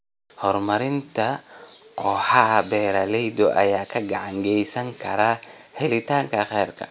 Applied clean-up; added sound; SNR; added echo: none; none; none; none.